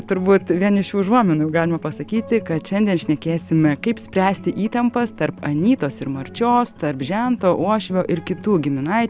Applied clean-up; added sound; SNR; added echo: none; none; none; none.